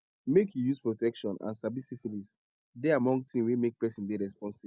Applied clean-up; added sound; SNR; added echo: none; none; none; none.